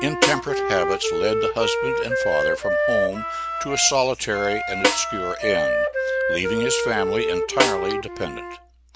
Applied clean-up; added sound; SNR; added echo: none; Wind instrument, woodwind instrument + Snare drum; -2 dB; none.